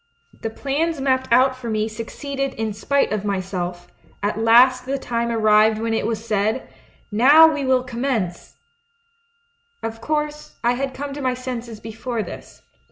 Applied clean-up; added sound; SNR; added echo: none; none; none; none.